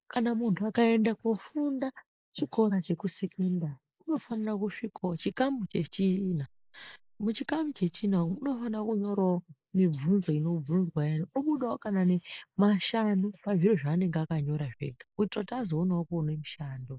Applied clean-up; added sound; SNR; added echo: neural mask model Resemble Enhance denoiser.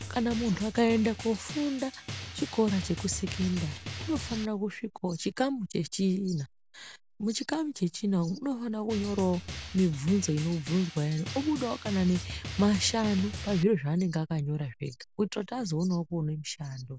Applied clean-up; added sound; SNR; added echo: none; Drum; 12 dB; none.